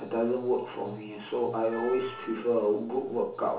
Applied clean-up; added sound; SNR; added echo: none; Wind instrument, woodwind instrument; 17 dB; reverberation time 0.8 s.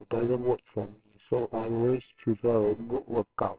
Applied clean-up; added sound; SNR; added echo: neural separator model SepFormer WHAMR!.